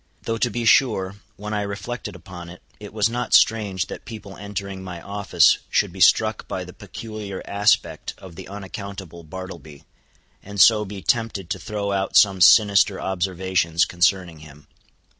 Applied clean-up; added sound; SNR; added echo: none; none; none; none.